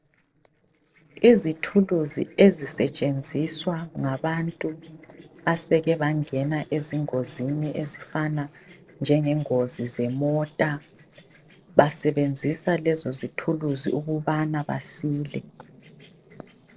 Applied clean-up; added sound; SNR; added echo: neural separator model SepFormer DNS4.